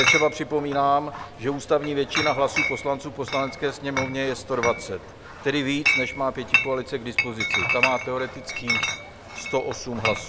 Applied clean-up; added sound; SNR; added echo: none; Chatter / Chink, clink; 2 dB; none.